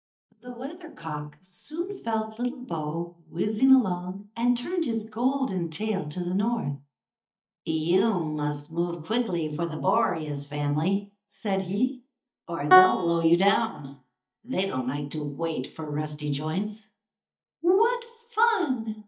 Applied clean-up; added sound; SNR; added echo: neural mask model DeepFilterNet 3.